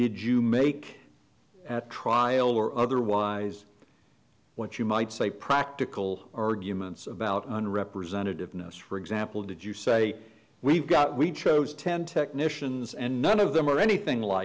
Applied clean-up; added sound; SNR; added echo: none; none; none; none.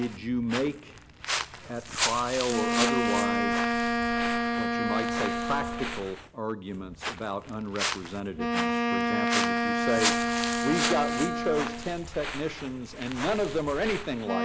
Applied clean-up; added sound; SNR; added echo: none; Walk, footsteps + Wind instrument, woodwind instrument; -2 dB; none.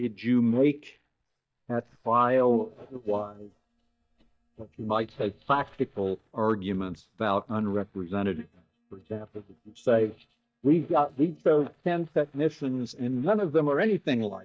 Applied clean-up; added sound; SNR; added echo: neural mask model DeepFilterNet 3.